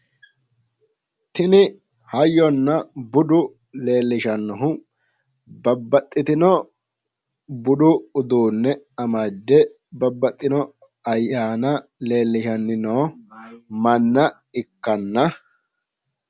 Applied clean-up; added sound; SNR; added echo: none; none; none; none.